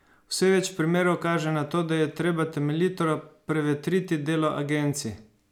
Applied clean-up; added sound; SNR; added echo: none; none; none; none.